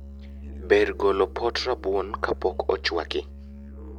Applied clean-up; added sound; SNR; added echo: none; Musical instrument; 13 dB; none.